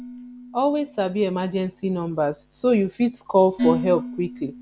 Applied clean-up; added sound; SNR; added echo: none; Dishes, pots, and pans; 9 dB; none.